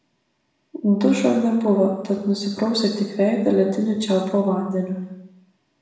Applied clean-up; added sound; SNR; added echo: none; none; none; reverberation time 0.8 s.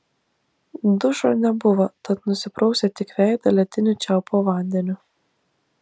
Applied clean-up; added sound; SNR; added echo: none; none; none; none.